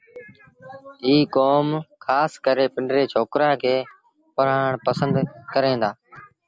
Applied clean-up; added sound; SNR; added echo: none; none; none; none.